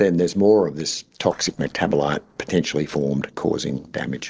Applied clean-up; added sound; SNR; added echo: neural separator model SepFormer DNS4.